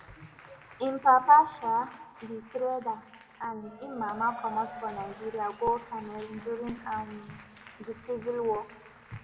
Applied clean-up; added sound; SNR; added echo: none; Applause / Crowd / Cheering; 19 dB; reverberation time 1.0 s.